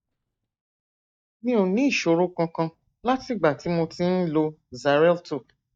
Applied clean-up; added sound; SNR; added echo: neural mask model DeepFilterNet 3.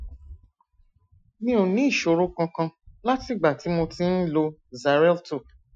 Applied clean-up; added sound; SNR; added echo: classical method Wiener filter.